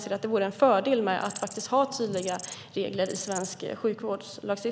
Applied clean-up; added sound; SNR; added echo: none; Insect; 15 dB; none.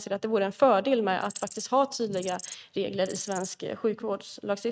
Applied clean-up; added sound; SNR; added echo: neural mask model RNNoise.